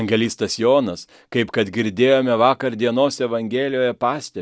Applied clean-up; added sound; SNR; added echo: none; none; none; none.